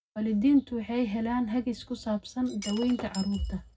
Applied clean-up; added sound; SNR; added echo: none; Shatter; 15 dB; reverberation time 0.4 s.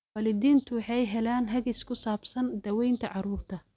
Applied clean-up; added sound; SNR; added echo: none; none; none; none.